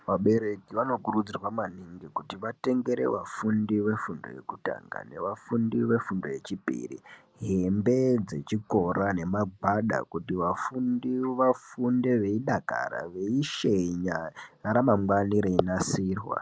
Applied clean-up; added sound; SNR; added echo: none; none; none; none.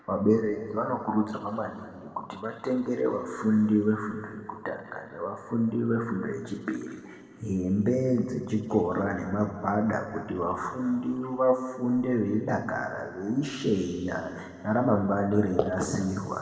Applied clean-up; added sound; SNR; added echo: none; none; none; reverberation time 2.1 s.